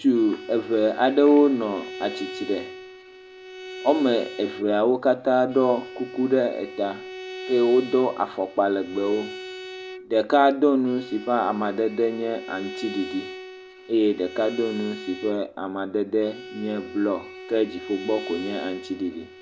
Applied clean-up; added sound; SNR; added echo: none; Bowed string instrument; 14 dB; none.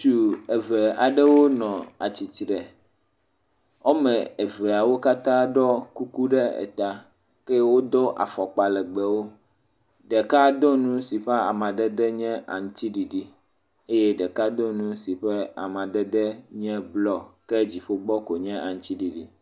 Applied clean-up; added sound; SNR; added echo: none; none; none; none.